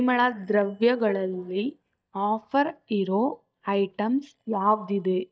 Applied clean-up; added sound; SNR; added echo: neural mask model DeepFilterNet 3.